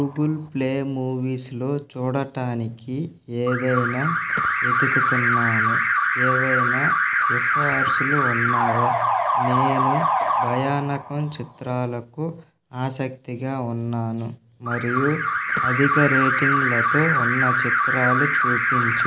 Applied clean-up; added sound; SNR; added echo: none; Alarm; -3 dB; none.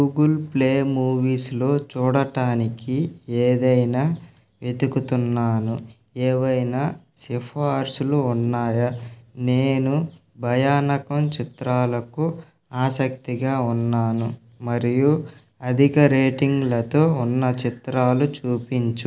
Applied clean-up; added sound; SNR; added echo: none; none; none; none.